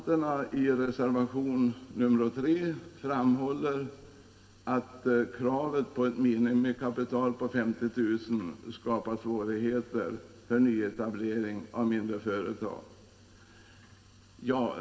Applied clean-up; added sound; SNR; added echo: none; none; none; reverberation time 1.3 s.